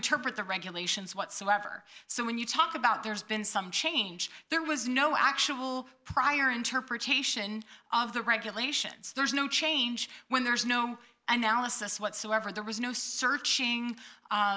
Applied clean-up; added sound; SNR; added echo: none; none; none; none.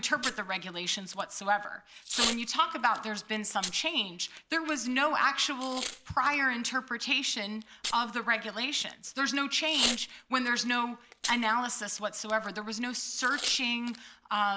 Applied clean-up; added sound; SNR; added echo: none; Packing tape, duct tape / Tearing; 10 dB; none.